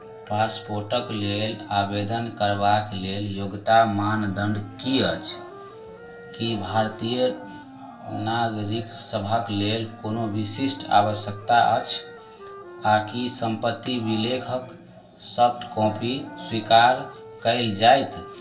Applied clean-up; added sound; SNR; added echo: none; Wind instrument, woodwind instrument; 19 dB; reverberation time 0.2 s.